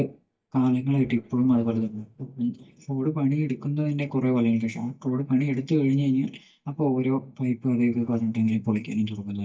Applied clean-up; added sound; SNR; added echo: neural mask model DeepFilterNet 3.